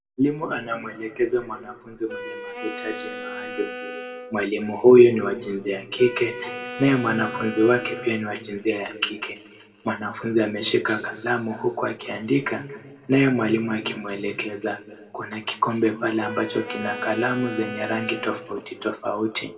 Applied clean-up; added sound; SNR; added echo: none; Wind instrument, woodwind instrument; 12 dB; reverberation time 1.6 s.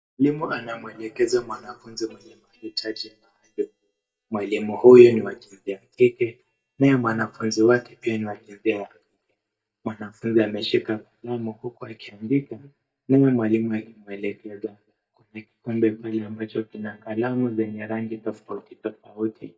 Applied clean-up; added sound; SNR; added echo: neural mask model DeepFilterNet 3.